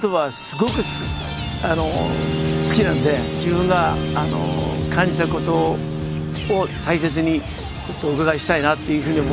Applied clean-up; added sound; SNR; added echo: none; Bowed string instrument; 5 dB; none.